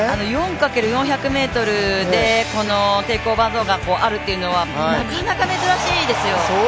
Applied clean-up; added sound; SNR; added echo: none; none; none; none.